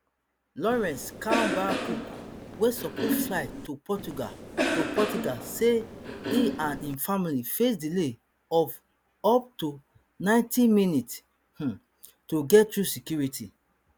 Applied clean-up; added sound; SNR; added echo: none; Cough; 4 dB; none.